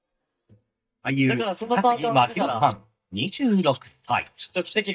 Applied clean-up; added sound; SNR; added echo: neural mask model DeepFilterNet 3.